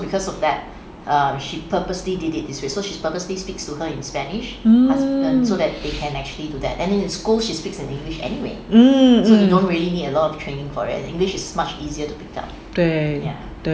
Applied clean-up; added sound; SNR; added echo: none; none; none; none.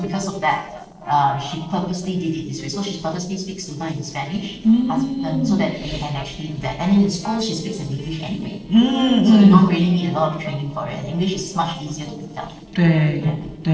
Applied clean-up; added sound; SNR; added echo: neural separator model SepFormer DNS4.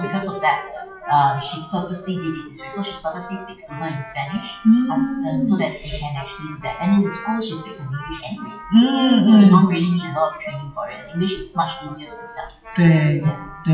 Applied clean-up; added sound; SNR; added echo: classical method WPE with log-MMSE.